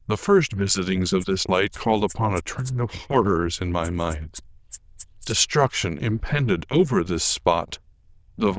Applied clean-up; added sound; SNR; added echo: neural diffusion model UNIVERSE++.